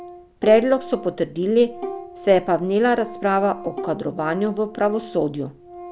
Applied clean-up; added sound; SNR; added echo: none; Organ + Bowed string instrument; 15 dB; none.